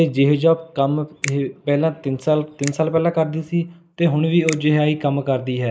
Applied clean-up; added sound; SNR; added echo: neural mask model Resemble Enhance denoiser.